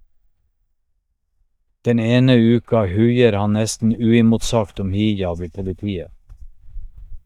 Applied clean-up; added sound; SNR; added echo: neural mask model DeepFilterNet 3.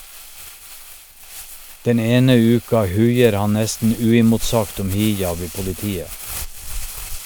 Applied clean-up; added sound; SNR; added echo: none; Crumpling, crinkling; 13 dB; none.